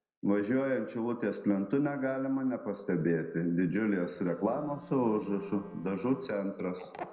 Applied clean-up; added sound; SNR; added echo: neural separator model SepFormer DNS4.